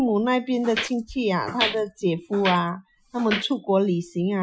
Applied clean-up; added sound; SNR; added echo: classical method Wiener filter.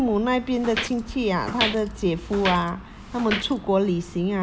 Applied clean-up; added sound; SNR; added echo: none; Walk, footsteps; 9 dB; none.